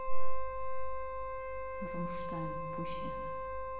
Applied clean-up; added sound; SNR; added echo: none; Wind instrument, woodwind instrument; 10 dB; reverberation time 1.2 s.